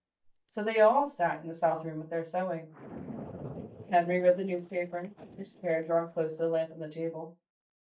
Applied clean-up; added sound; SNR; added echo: neural mask model DeepFilterNet 3.